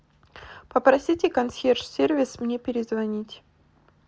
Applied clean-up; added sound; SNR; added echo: none; none; none; none.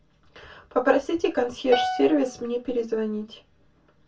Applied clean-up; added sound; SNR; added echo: none; Piano; 6 dB; reverberation time 0.2 s.